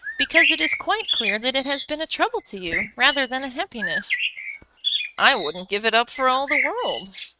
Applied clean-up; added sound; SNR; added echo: neural mask model RNNoise.